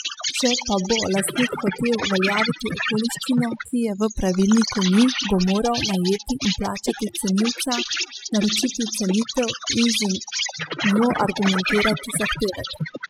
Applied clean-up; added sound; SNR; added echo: classical method spectral subtraction.